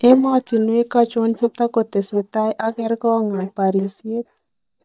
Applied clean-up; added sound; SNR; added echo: neural mask model DeepFilterNet 3.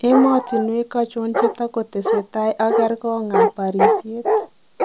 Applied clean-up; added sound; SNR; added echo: none; Bark; 1 dB; none.